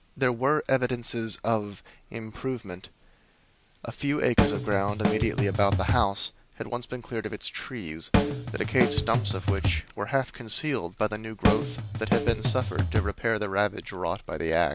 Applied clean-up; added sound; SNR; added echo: none; Drum kit; -2 dB; none.